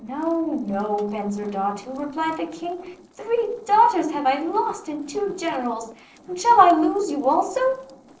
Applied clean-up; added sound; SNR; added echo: neural separator model SepFormer DNS4.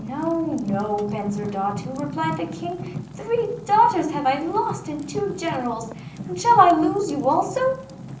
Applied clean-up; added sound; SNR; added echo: none; Fire; 12 dB; reverberation time 0.6 s.